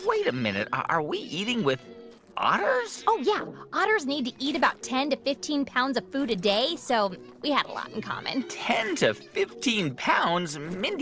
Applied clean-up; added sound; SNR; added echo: neural separator model SepFormer DNS4.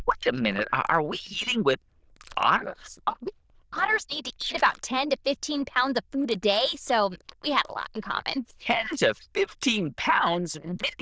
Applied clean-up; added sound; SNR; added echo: neural diffusion model UNIVERSE++.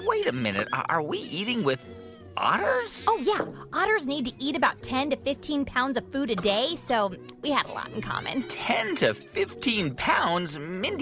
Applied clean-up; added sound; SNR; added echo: none; none; none; none.